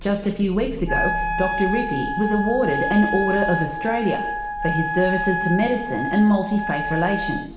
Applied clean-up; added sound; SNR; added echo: none; Wind instrument, woodwind instrument; 4 dB; reverberation time 1.0 s.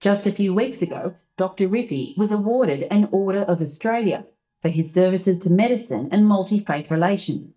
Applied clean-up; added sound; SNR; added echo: neural mask model DeepFilterNet 3.